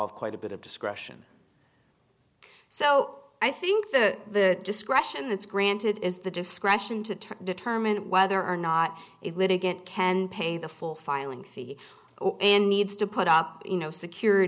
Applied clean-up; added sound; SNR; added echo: none; none; none; none.